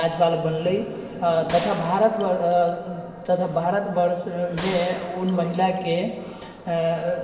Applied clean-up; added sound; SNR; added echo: none; Gunshot, gunfire; 14 dB; reverberation time 1.7 s.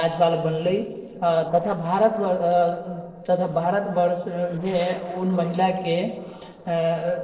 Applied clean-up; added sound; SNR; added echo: neural separator model SepFormer DNS4.